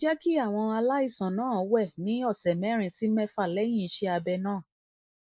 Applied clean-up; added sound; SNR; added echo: neural mask model Resemble Enhance denoiser.